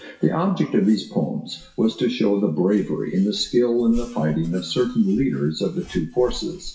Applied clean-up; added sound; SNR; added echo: classical method WPE with log-MMSE.